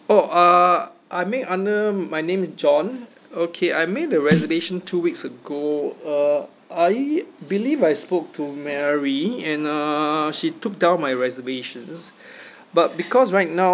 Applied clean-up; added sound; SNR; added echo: none; Snare drum; 6 dB; none.